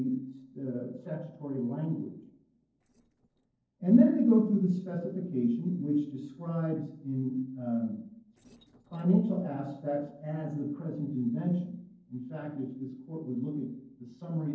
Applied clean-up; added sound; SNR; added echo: neural separator model SepFormer DNS4.